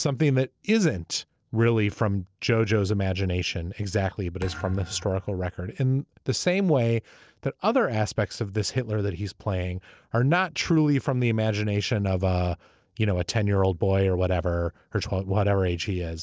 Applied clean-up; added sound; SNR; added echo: neural separator model SepFormer DNS4.